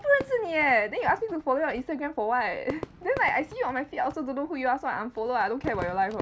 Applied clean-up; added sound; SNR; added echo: none; Fireworks; 15 dB; none.